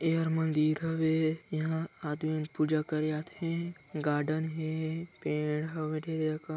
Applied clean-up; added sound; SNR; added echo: none; none; none; none.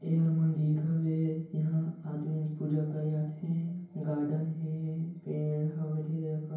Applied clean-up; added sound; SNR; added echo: none; none; none; reverberation time 0.9 s.